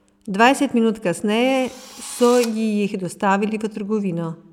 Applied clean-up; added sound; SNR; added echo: none; Drill; 18 dB; none.